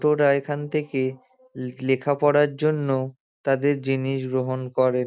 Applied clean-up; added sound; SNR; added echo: none; none; none; none.